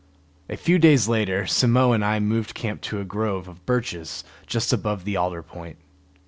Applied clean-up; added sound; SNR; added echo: none; none; none; none.